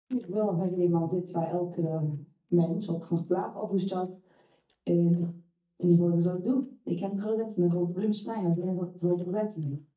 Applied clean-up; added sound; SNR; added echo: neural mask model DeepFilterNet 3.